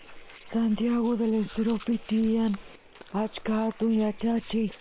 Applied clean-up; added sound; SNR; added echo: neural separator model SepFormer WHAM!.